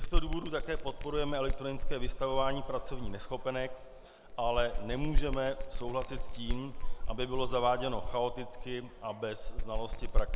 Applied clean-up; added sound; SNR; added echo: none; Bell; -5 dB; none.